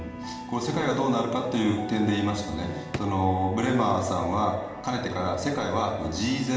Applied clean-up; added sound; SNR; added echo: none; Drawer open or close; 14 dB; reverberation time 1.1 s.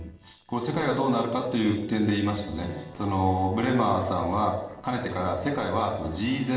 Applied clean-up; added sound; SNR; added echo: neural separator model SepFormer DNS4.